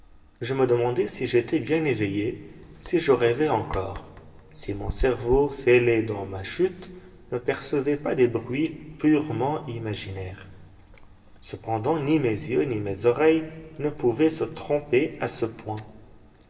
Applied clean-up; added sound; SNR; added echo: none; Chewing, mastication; 17 dB; reverberation time 2.0 s.